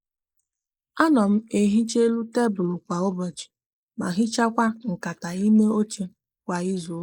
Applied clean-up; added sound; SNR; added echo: neural mask model Resemble Enhance denoiser.